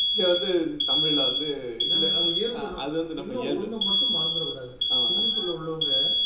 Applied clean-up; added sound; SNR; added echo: none; Alarm; -5 dB; reverberation time 0.2 s.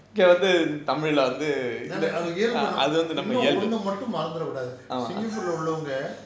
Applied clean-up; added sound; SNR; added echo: none; none; none; none.